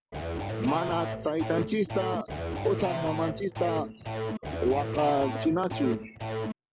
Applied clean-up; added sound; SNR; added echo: none; Electric guitar / Bass guitar; 3 dB; none.